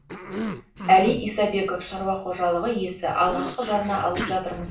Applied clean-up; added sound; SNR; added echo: none; Cough; 11 dB; reverberation time 0.4 s.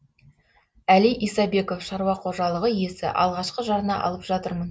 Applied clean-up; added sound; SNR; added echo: none; none; none; none.